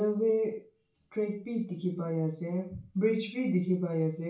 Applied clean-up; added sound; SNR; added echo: none; none; none; reverberation time 0.3 s.